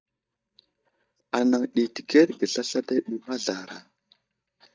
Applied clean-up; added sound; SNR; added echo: neural mask model DeepFilterNet 3.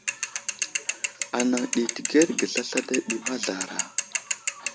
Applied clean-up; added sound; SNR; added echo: none; Mechanisms / Bicycle; 3 dB; none.